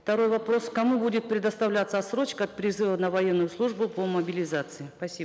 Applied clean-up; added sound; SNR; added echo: none; none; none; none.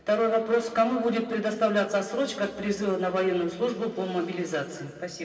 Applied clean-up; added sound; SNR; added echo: none; none; none; reverberation time 2.3 s.